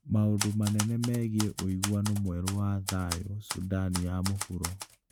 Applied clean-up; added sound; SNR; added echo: none; Typewriter; 10 dB; none.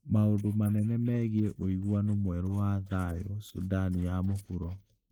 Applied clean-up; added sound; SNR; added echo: neural mask model Resemble Enhance denoiser.